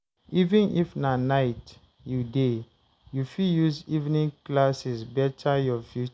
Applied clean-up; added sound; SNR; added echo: none; none; none; none.